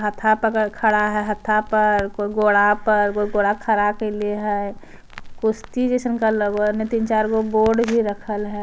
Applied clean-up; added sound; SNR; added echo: none; Crackle; 16 dB; none.